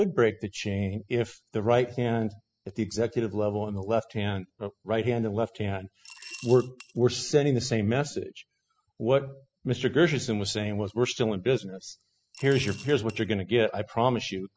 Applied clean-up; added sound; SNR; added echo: classical method spectral subtraction.